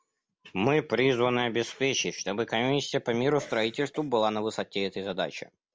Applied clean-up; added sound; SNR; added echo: none; Cough; 18 dB; none.